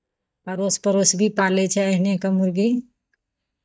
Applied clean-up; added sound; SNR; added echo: neural mask model DeepFilterNet 3.